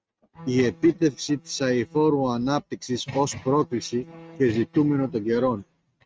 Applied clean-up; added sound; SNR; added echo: neural mask model RNNoise.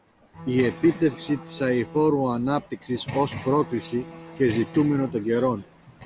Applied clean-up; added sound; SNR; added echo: none; Bowed string instrument; 19 dB; none.